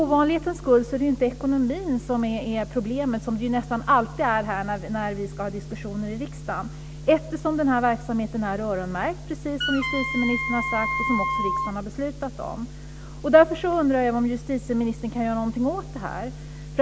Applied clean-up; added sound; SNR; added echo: none; Wind instrument, woodwind instrument; 3 dB; none.